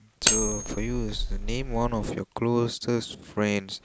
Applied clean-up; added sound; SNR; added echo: none; Cutlery, silverware; -1 dB; none.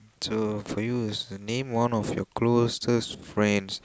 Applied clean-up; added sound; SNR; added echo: none; none; none; none.